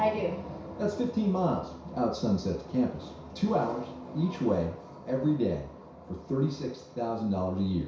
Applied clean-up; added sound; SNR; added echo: none; none; none; reverberation time 0.6 s.